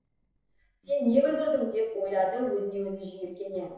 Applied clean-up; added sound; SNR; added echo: neural separator model SepFormer DNS4.